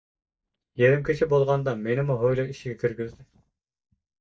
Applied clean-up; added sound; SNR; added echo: neural mask model DeepFilterNet 3.